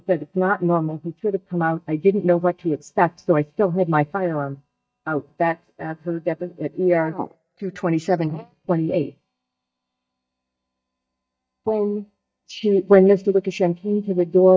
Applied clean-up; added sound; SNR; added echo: neural mask model DeepFilterNet 3.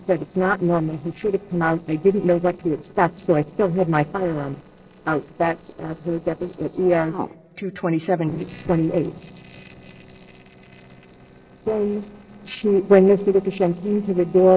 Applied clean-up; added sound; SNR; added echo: neural separator model SepFormer DNS4.